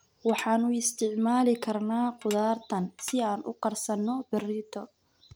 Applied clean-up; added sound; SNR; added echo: none; Tap / Dishes, pots, and pans; 15 dB; none.